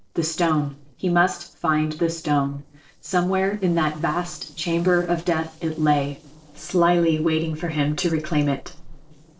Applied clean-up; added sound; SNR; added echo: neural separator model SepFormer DNS4.